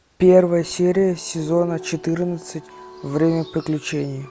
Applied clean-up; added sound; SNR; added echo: none; none; none; none.